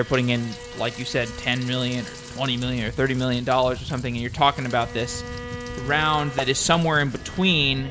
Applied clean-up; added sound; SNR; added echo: none; Bowed string instrument + Rain; 12 dB; none.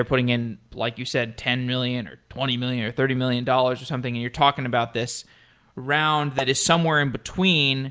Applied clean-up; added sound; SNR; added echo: none; none; none; none.